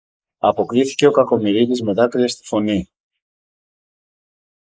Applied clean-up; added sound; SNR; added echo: neural mask model Resemble Enhance denoiser.